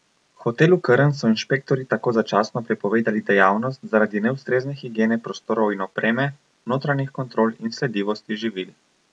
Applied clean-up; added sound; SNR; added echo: none; none; none; none.